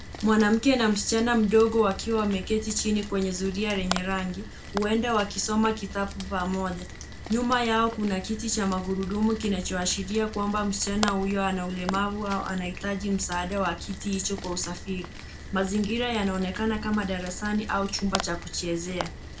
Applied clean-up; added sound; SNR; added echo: none; Rain; 11 dB; reverberation time 0.2 s.